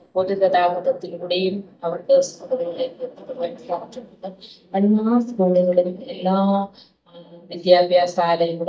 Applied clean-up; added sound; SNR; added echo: neural mask model DeepFilterNet 3.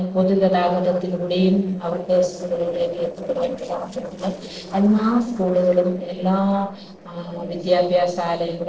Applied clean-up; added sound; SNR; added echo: neural separator model SepFormer DNS4.